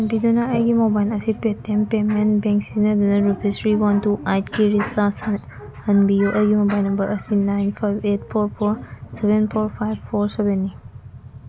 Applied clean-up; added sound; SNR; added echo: none; none; none; none.